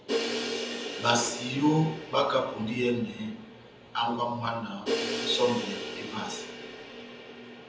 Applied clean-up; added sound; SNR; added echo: none; Crash cymbal; 6 dB; reverberation time 0.7 s.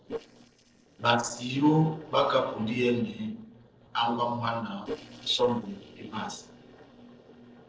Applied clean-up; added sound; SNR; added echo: neural separator model SepFormer DNS4.